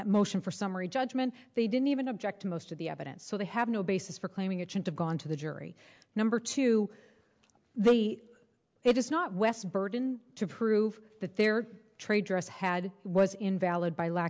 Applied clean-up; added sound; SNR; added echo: none; none; none; none.